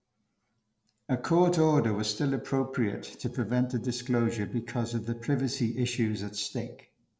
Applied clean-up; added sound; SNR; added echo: neural separator model SepFormer DNS4.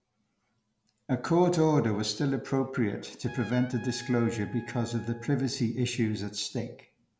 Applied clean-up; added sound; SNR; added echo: none; Trumpet; 20 dB; none.